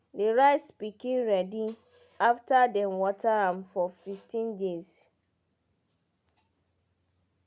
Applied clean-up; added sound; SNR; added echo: none; none; none; none.